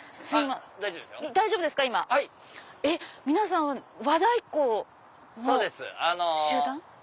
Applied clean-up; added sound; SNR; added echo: none; none; none; none.